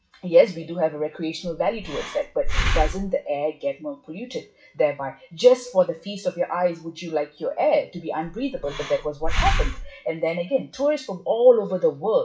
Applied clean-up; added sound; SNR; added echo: classical method WPE with log-MMSE.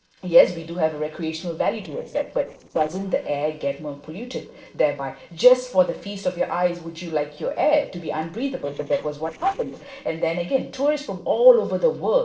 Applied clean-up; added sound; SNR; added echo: neural separator model SepFormer DNS4.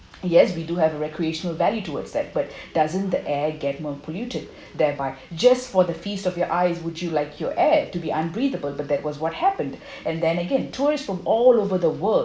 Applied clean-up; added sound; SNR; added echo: none; none; none; none.